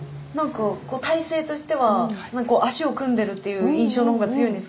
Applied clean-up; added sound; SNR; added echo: none; none; none; none.